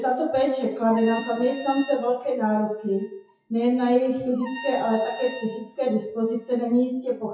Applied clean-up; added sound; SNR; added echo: classical method WPE with log-MMSE.